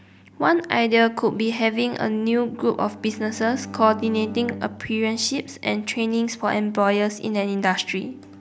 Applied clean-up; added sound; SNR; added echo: none; Bowed string instrument; 19 dB; none.